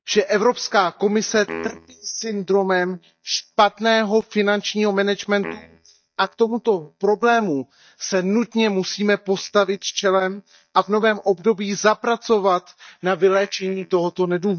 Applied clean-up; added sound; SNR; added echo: neural mask model DeepFilterNet 3.